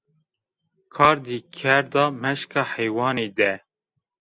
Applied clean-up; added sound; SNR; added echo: none; none; none; none.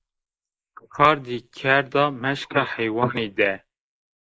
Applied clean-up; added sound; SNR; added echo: neural mask model Resemble Enhance denoiser.